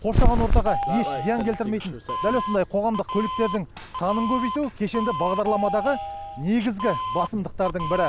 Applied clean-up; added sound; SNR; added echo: none; Doorbell; 1 dB; none.